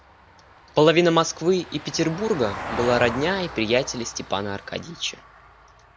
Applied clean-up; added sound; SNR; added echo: none; Vehicle; 13 dB; none.